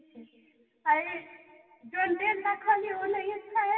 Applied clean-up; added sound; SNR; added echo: none; none; none; reverberation time 1.9 s.